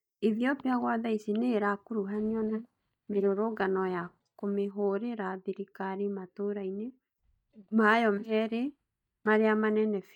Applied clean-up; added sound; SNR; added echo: neural mask model DeepFilterNet 3.